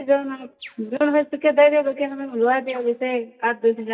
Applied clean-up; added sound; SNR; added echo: neural mask model DeepFilterNet 3.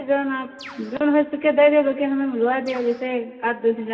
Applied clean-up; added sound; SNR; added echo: none; Bird; 20 dB; reverberation time 2.0 s.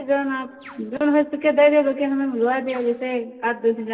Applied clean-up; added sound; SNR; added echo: neural separator model SepFormer DNS4.